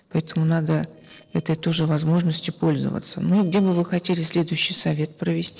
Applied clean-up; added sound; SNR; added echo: neural separator model SepFormer DNS4.